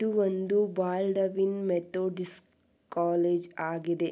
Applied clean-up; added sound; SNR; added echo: none; none; none; none.